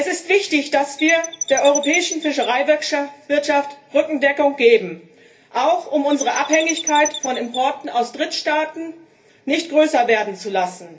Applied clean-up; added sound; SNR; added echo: none; Chirp, tweet; 10 dB; reverberation time 0.3 s.